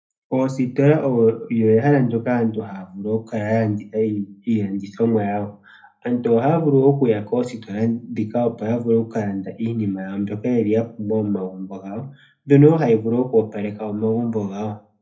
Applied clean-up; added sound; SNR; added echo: none; none; none; reverberation time 0.3 s.